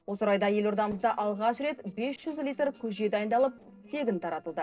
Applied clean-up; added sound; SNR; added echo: neural separator model SepFormer DNS4.